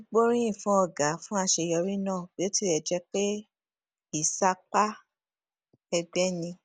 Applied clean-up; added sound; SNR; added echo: none; none; none; none.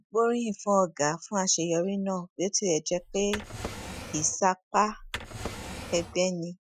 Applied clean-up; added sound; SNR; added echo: classical method Wiener filter.